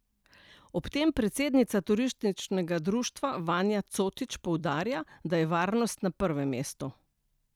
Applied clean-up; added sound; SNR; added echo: none; none; none; none.